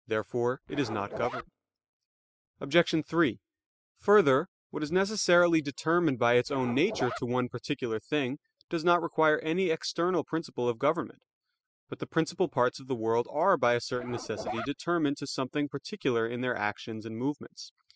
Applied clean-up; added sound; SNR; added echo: classical method spectral subtraction.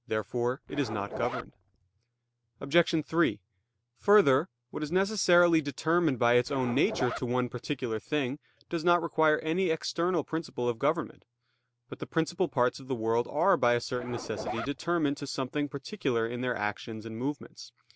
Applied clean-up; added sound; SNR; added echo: none; Zipper (clothing); 10 dB; none.